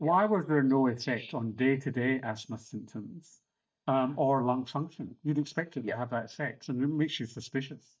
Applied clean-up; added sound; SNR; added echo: neural mask model DeepFilterNet 3.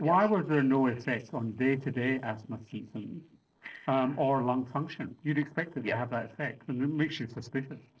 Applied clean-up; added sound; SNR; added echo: neural separator model SepFormer DNS4.